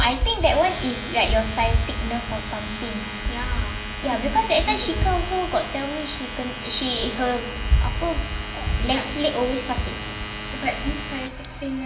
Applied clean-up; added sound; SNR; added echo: none; Domestic sounds, home sounds; 10 dB; reverberation time 1.9 s.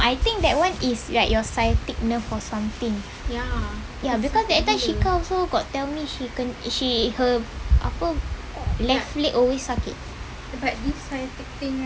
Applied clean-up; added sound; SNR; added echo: none; none; none; none.